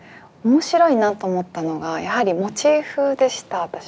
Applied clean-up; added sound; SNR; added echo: none; none; none; none.